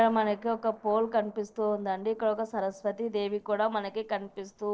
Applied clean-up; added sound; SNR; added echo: neural separator model SepFormer DNS4.